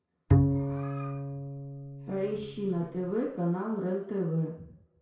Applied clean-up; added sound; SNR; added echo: none; Bowed string instrument; -3 dB; reverberation time 0.5 s.